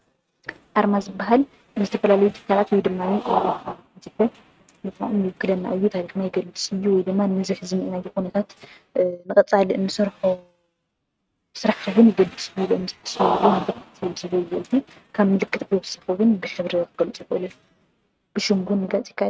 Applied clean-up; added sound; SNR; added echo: neural mask model RNNoise.